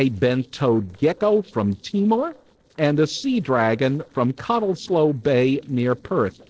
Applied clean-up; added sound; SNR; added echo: neural separator model SepFormer DNS4.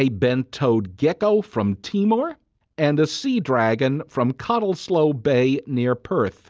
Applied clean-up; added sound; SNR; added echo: none; none; none; none.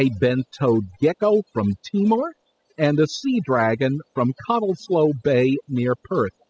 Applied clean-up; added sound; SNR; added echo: classical method spectral subtraction.